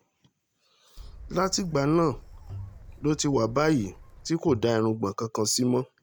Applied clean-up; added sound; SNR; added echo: none; Bowed string instrument + Gull, seagull / Wind; 17 dB; none.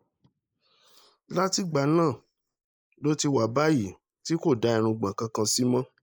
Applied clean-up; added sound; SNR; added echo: neural mask model Resemble Enhance denoiser.